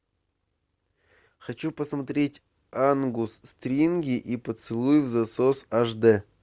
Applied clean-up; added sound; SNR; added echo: none; none; none; none.